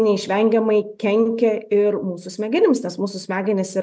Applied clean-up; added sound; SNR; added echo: none; none; none; none.